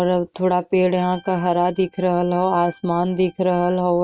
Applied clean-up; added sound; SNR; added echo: neural mask model RNNoise.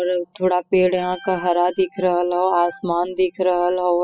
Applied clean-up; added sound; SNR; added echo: classical method spectral subtraction.